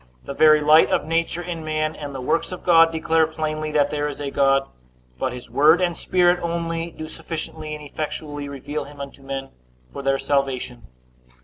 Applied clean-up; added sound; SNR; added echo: none; none; none; none.